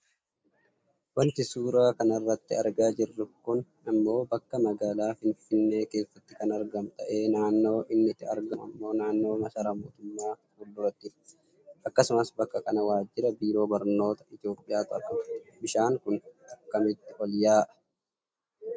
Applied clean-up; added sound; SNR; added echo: neural mask model Resemble Enhance denoiser.